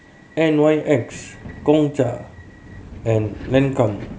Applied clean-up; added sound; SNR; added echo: none; Subway, metro, underground; 18 dB; none.